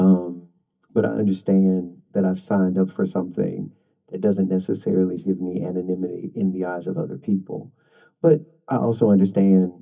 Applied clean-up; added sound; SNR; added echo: neural mask model DeepFilterNet 3.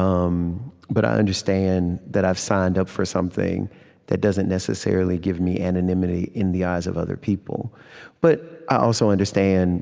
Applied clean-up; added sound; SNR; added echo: none; none; none; none.